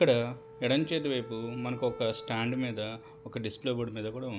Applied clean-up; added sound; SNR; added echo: none; Wind instrument, woodwind instrument; 17 dB; none.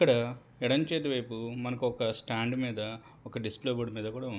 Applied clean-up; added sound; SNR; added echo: none; none; none; none.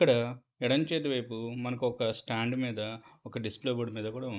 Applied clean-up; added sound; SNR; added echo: neural mask model Resemble Enhance denoiser.